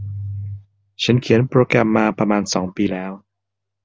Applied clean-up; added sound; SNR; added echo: none; none; none; none.